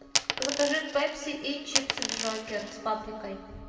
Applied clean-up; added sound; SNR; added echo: none; Coin (dropping); 0 dB; reverberation time 2.0 s.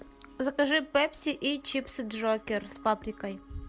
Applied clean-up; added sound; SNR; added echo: none; none; none; none.